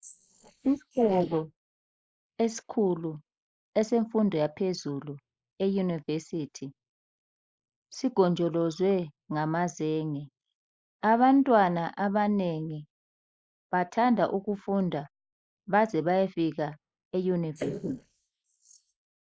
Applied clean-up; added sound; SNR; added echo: neural mask model Resemble Enhance denoiser.